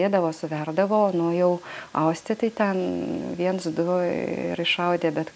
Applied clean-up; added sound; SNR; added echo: none; none; none; none.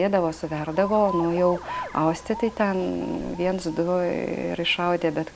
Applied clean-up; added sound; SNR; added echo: none; Alarm; 14 dB; none.